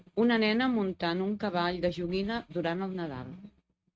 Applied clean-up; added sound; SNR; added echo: neural mask model RNNoise.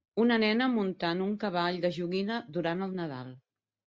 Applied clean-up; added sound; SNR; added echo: none; none; none; none.